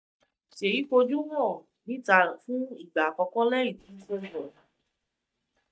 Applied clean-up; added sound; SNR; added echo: neural mask model DeepFilterNet 3.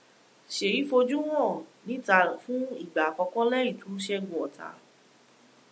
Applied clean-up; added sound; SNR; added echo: none; none; none; none.